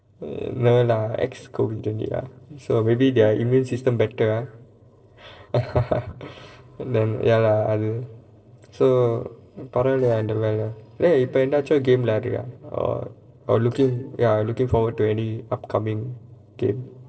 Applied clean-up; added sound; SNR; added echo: neural separator model SepFormer DNS4.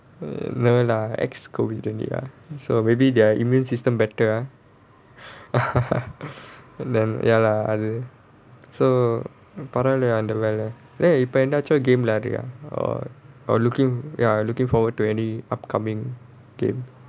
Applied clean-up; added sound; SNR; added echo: none; none; none; none.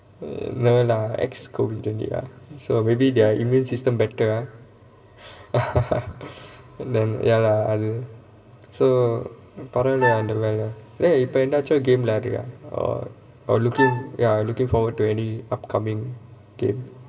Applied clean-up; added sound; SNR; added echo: none; Wind instrument, woodwind instrument; 5 dB; reverberation time 1.8 s.